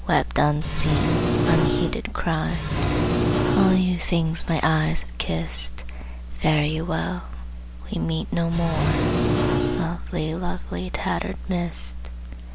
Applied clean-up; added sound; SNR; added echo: none; Engine; -2 dB; none.